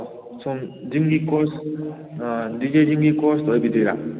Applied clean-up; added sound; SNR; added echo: none; none; none; none.